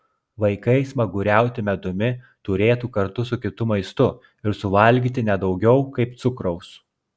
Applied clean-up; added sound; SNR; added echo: none; none; none; none.